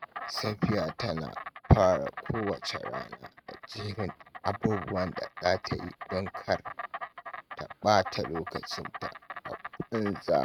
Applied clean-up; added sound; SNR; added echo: neural mask model RNNoise.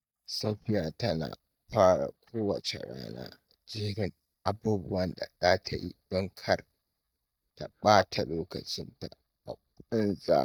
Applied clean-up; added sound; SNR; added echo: neural mask model DeepFilterNet 3.